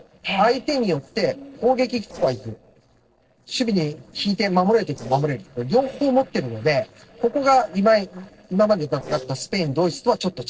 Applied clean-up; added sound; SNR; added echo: neural separator model SepFormer DNS4.